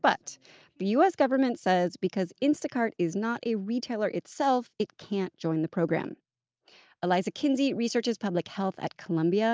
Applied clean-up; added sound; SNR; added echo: none; none; none; none.